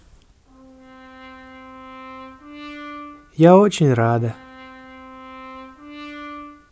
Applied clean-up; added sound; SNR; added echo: none; Brass instrument; 17 dB; none.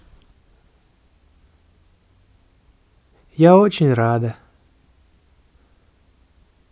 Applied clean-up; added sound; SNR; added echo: none; none; none; none.